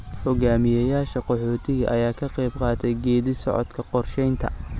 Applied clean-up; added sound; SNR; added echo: none; none; none; none.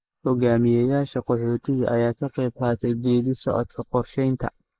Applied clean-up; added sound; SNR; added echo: neural mask model Resemble Enhance denoiser.